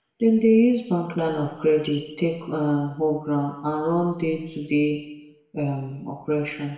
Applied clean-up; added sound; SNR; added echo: none; none; none; reverberation time 0.9 s.